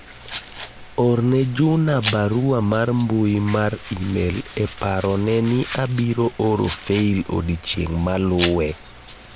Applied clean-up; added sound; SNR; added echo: none; Domestic sounds, home sounds; 15 dB; none.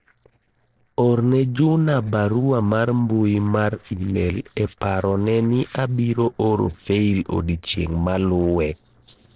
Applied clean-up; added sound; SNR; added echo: neural separator model SepFormer DNS4.